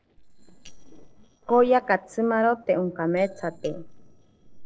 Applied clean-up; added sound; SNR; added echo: neural separator model SepFormer DNS4.